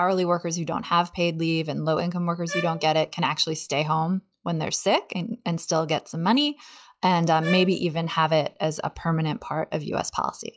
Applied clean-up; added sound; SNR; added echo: classical method log-MMSE.